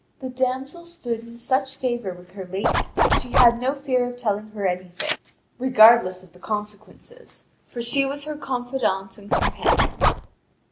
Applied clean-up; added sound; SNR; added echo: none; Zipper (clothing); -4 dB; none.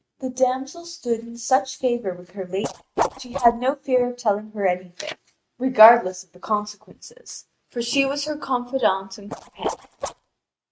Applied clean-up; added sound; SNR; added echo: neural mask model RNNoise.